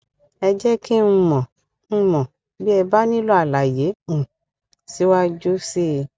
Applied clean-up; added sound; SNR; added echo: none; none; none; none.